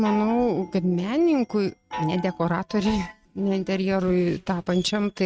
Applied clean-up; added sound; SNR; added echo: neural mask model RNNoise.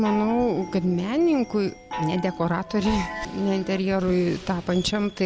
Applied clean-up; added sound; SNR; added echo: none; Chime; 11 dB; none.